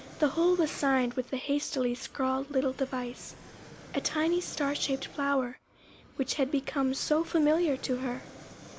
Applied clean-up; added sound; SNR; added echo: none; Fixed-wing aircraft, airplane; 19 dB; none.